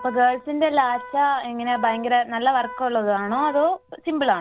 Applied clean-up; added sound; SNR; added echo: none; Organ; 17 dB; none.